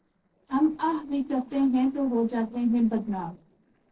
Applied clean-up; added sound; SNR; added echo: neural separator model SepFormer DNS4.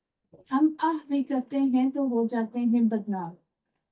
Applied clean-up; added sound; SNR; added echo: neural mask model DeepFilterNet 3.